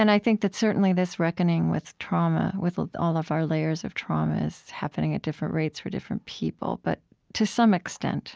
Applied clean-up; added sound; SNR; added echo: none; none; none; none.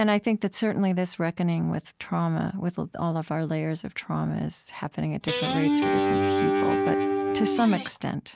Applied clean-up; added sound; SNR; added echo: none; Guitar; -3 dB; none.